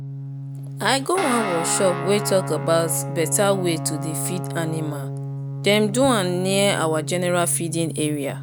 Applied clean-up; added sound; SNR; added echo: none; Guitar; 6 dB; none.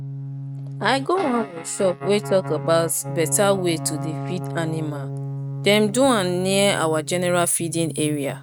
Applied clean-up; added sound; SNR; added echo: neural mask model RNNoise.